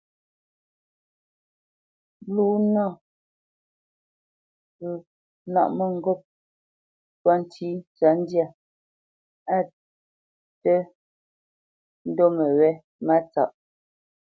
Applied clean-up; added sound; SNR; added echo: none; none; none; none.